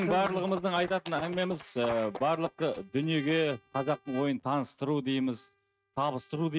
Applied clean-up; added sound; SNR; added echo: neural mask model RNNoise.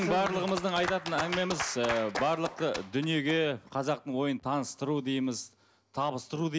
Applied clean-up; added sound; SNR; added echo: none; none; none; none.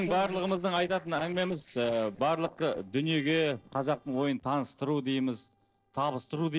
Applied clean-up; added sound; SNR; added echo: neural separator model SepFormer DNS4.